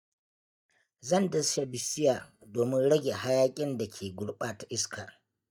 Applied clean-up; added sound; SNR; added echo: neural mask model DeepFilterNet 3.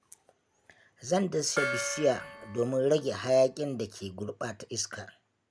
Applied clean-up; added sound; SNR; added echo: none; Gong; 9 dB; none.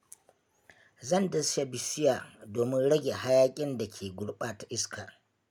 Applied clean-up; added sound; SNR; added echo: none; none; none; none.